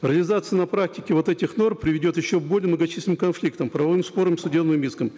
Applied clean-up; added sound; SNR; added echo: none; none; none; none.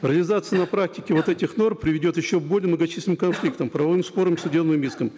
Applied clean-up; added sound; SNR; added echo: none; Cough; 18 dB; none.